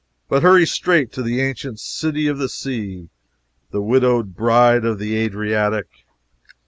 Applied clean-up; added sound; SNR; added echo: none; none; none; none.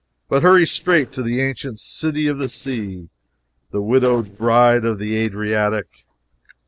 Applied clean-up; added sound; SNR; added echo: neural separator model SepFormer DNS4.